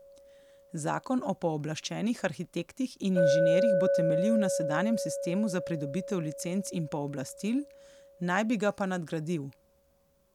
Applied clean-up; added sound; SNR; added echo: none; Chink, clink; 1 dB; none.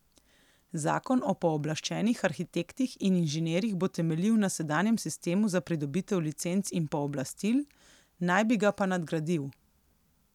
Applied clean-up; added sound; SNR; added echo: none; none; none; none.